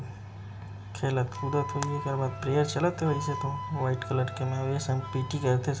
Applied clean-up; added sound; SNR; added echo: none; Wind instrument, woodwind instrument; 12 dB; reverberation time 0.3 s.